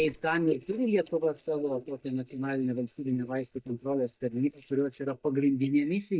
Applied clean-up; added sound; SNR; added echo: neural mask model DeepFilterNet 3.